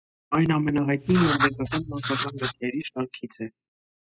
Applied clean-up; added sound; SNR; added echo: classical method spectral subtraction.